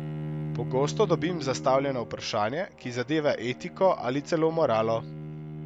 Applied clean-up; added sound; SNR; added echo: none; Bowed string instrument; 10 dB; none.